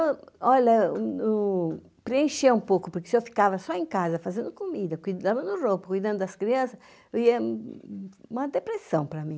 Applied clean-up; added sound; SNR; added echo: none; none; none; none.